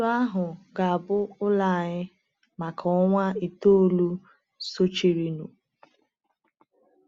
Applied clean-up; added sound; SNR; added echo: none; none; none; none.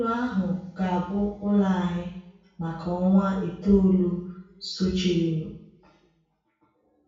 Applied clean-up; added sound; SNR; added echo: none; none; none; reverberation time 0.6 s.